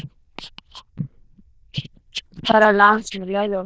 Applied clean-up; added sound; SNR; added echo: neural diffusion model UNIVERSE++.